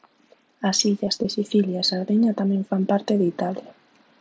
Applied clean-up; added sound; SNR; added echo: none; none; none; none.